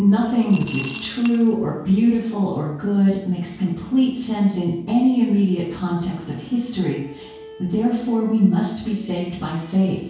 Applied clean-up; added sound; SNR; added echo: none; Coin (dropping) / Glass; 16 dB; reverberation time 0.6 s.